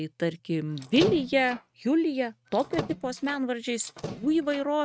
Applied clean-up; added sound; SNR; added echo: neural mask model RNNoise.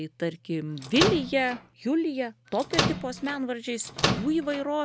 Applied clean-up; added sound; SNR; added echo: none; Microwave oven; 2 dB; none.